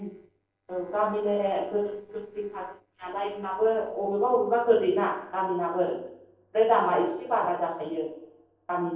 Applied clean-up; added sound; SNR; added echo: neural separator model SepFormer DNS4.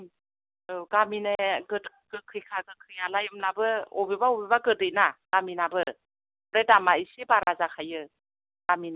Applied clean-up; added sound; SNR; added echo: none; none; none; none.